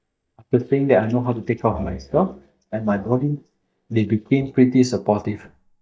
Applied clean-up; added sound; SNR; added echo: neural mask model DeepFilterNet 3.